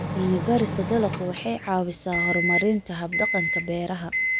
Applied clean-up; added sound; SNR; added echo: none; Microwave oven; 2 dB; none.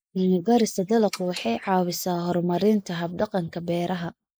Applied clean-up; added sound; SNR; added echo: neural mask model Resemble Enhance denoiser.